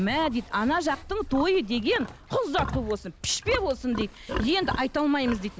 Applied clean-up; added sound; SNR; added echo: none; Livestock, farm animals, working animals; 10 dB; none.